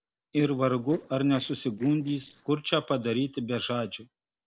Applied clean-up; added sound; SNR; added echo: neural separator model SepFormer DNS4.